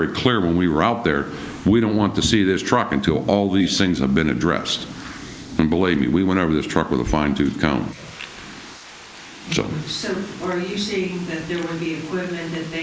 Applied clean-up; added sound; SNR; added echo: neural mask model Resemble Enhance denoiser.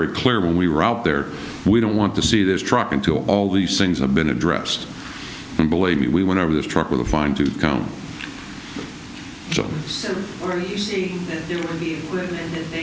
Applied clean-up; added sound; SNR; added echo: none; none; none; none.